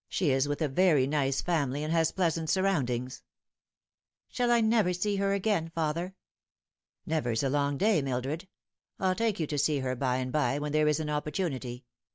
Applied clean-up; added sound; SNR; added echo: none; none; none; none.